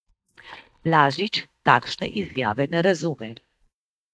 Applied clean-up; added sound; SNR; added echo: neural mask model DeepFilterNet 3.